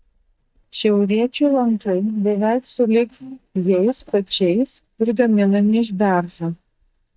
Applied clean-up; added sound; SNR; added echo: neural mask model DeepFilterNet 3.